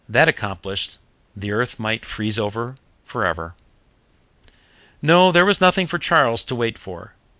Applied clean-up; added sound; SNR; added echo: none; none; none; none.